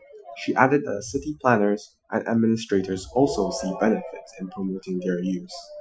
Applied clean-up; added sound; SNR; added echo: classical method Wiener filter.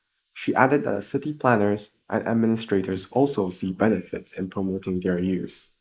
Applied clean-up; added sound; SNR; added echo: neural mask model Resemble Enhance denoiser.